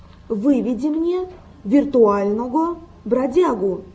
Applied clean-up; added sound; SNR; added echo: none; none; none; none.